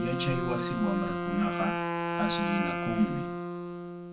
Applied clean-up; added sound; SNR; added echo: none; Wind instrument, woodwind instrument; 0 dB; reverberation time 0.3 s.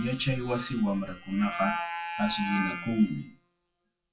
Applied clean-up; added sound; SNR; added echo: classical method WPE with log-MMSE.